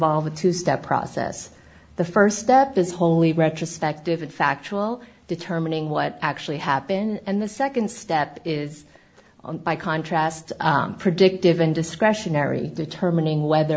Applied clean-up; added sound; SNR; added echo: none; none; none; none.